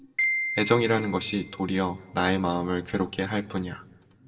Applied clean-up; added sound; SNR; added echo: none; Marimba, xylophone; 7 dB; reverberation time 0.5 s.